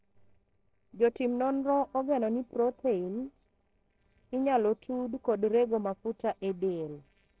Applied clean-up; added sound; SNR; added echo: neural separator model SepFormer DNS4.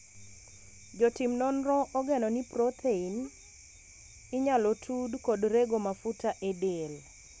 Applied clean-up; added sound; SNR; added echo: none; none; none; none.